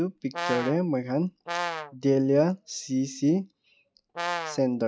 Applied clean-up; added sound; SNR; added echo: none; Brass instrument; 7 dB; none.